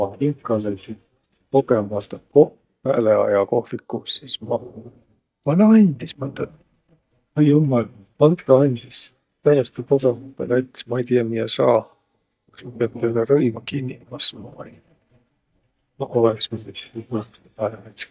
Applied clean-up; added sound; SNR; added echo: neural mask model DeepFilterNet 3.